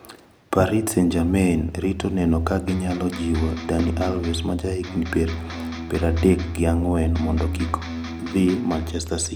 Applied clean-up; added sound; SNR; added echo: none; Electric guitar; 11 dB; none.